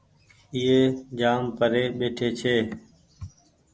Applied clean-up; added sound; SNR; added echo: none; none; none; none.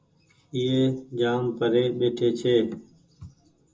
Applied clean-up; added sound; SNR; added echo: none; none; none; reverberation time 0.2 s.